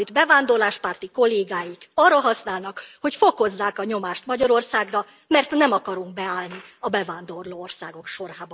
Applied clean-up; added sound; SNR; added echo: none; none; none; none.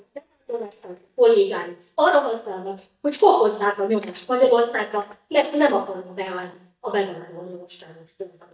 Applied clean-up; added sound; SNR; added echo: neural mask model DeepFilterNet 3.